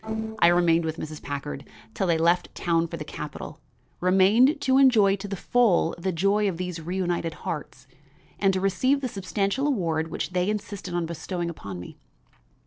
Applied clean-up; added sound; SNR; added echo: neural separator model SepFormer DNS4.